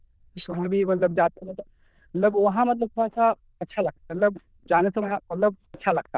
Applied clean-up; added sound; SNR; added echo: neural diffusion model UNIVERSE++.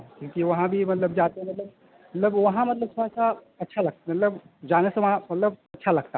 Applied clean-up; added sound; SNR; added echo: none; none; none; none.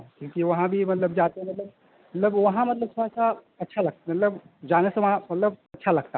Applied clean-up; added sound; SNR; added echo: neural mask model Resemble Enhance denoiser.